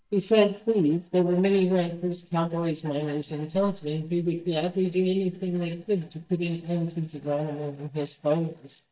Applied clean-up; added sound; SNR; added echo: neural mask model DeepFilterNet 3.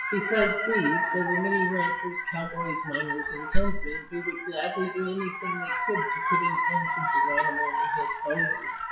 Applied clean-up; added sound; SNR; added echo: classical method WPE with log-MMSE.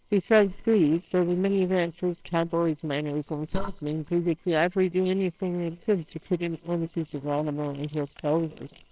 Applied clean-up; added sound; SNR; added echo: neural separator model SepFormer WHAMR!.